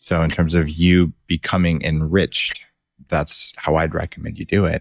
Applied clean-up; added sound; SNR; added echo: neural mask model DeepFilterNet 3.